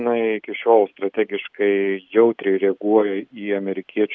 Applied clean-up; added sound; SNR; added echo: none; none; none; none.